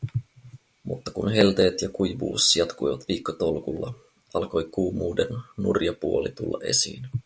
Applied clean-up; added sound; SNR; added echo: none; none; none; none.